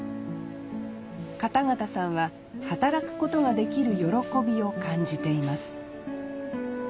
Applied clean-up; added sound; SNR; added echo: none; none; none; none.